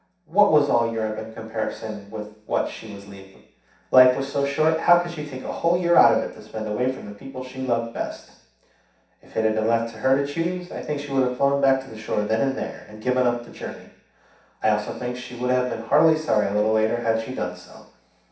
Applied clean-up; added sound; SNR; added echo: none; none; none; reverberation time 0.7 s.